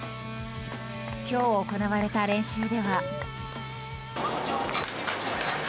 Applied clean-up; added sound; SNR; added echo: none; Applause / Cheering / Clapping; 11 dB; none.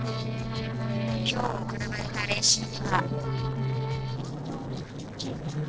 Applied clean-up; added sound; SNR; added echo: neural separator model SepFormer DNS4.